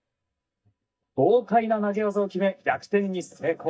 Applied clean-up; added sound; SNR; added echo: neural mask model DeepFilterNet 3.